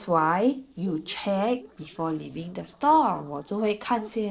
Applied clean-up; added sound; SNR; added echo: neural separator model SepFormer DNS4.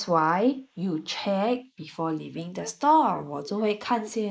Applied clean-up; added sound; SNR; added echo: neural mask model Resemble Enhance denoiser.